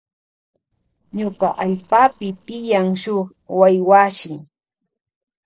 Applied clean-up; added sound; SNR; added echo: neural separator model SepFormer DNS4.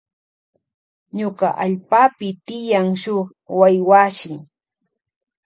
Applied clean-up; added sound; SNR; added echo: none; none; none; none.